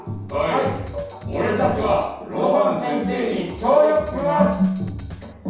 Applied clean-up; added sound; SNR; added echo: none; Drum kit; 16 dB; reverberation time 0.7 s.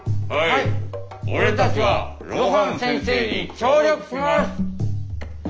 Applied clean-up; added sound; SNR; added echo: none; none; none; none.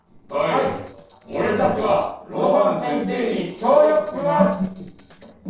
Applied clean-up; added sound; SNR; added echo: neural separator model SepFormer DNS4.